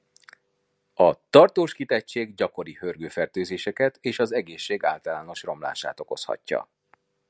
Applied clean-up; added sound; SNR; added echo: none; none; none; none.